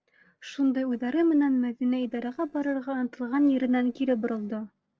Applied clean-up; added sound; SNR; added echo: neural separator model SepFormer DNS4.